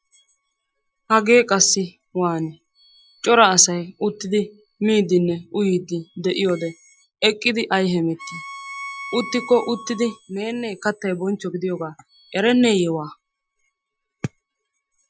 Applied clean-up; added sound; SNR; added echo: classical method Wiener filter.